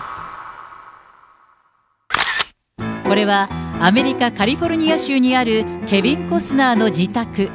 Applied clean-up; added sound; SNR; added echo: none; none; none; none.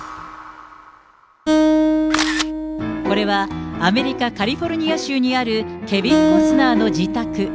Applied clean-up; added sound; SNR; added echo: none; Acoustic guitar; 0 dB; none.